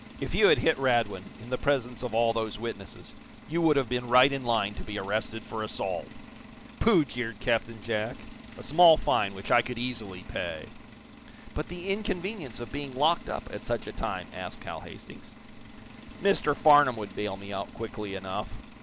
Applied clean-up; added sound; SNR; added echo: none; Engine; 17 dB; none.